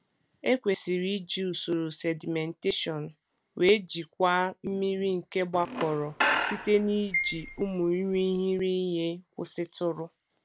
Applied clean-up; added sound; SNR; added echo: none; Squeak / Screech; 4 dB; none.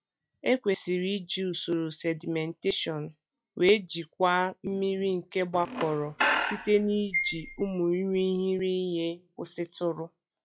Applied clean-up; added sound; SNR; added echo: classical method log-MMSE.